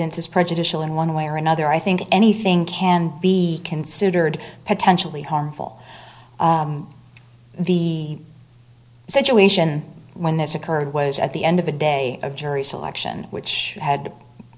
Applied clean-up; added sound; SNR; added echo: none; none; none; none.